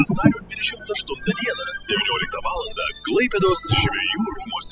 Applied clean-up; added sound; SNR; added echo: classical method spectral subtraction.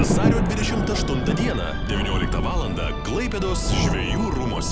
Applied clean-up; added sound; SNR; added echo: none; Thunder; -4 dB; none.